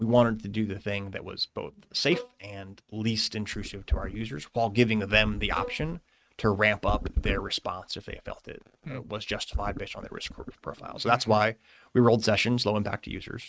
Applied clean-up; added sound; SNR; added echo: neural mask model RNNoise.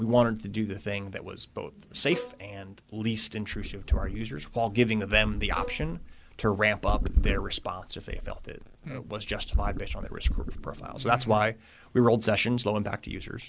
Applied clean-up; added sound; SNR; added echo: none; Bowed string instrument; 16 dB; none.